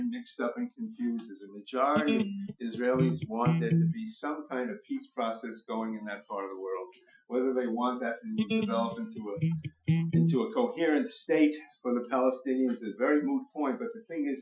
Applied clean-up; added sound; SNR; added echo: classical method Wiener filter.